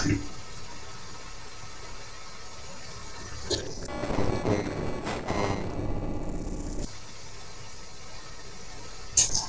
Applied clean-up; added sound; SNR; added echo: neural separator model SepFormer DNS4.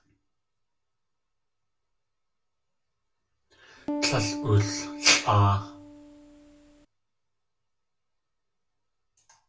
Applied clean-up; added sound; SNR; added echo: none; Piano; 5 dB; reverberation time 0.2 s.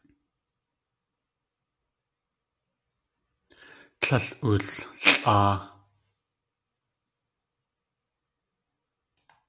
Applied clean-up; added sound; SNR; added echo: none; none; none; none.